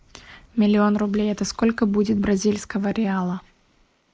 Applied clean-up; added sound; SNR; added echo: neural mask model Resemble Enhance denoiser.